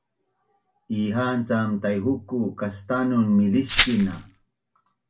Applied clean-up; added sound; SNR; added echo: none; Glass; -2 dB; reverberation time 0.2 s.